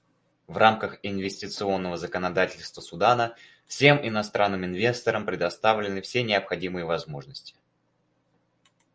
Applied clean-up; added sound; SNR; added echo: none; none; none; none.